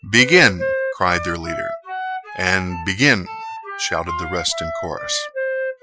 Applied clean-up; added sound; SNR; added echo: classical method Wiener filter.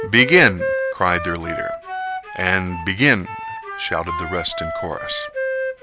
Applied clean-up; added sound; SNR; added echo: none; Wind instrument, woodwind instrument; 6 dB; none.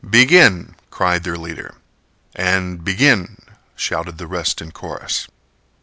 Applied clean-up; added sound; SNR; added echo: none; none; none; none.